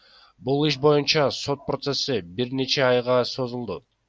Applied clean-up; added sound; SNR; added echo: none; none; none; none.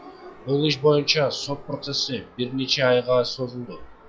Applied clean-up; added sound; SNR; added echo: classical method log-MMSE.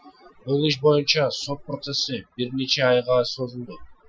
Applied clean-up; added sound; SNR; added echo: classical method Wiener filter.